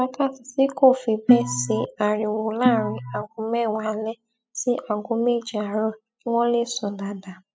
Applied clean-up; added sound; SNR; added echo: classical method spectral subtraction.